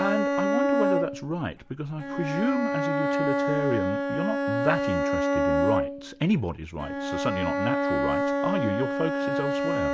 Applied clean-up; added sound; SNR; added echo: none; Bowed string instrument; -3 dB; none.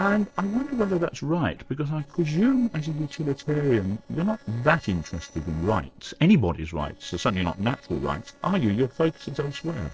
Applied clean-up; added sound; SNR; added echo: neural separator model SepFormer DNS4.